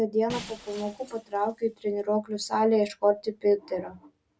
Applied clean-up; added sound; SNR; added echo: none; Shatter; 20 dB; none.